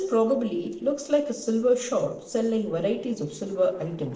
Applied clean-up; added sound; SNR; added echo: neural separator model SepFormer DNS4.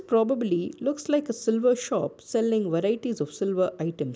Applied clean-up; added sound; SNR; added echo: none; none; none; none.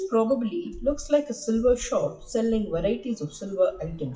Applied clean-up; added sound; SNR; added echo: classical method WPE with log-MMSE.